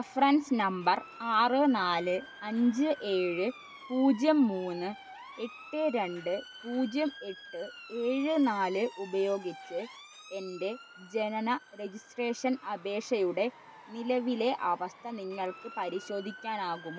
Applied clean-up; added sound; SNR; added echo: none; Motor vehicle (road) / Siren; 18 dB; none.